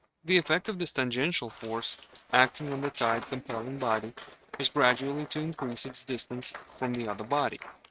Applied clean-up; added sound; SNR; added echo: neural mask model RNNoise.